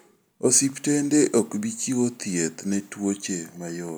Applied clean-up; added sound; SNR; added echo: none; none; none; none.